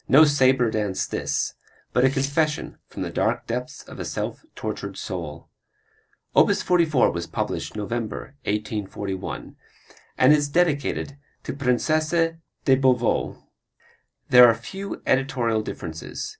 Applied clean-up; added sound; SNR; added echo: neural separator model SepFormer DNS4.